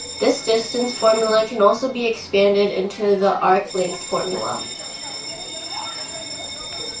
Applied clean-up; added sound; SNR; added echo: none; Bell; 11 dB; reverberation time 0.3 s.